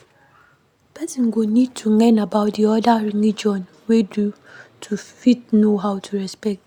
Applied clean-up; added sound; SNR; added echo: none; none; none; none.